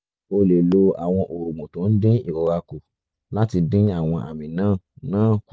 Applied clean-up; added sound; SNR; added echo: none; none; none; none.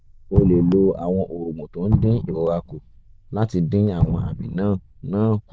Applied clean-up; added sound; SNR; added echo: neural diffusion model UNIVERSE++.